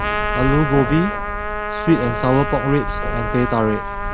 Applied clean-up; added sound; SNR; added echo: none; Trumpet + Keys jangling; 3 dB; none.